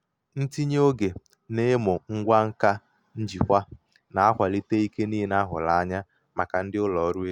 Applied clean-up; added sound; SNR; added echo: none; none; none; none.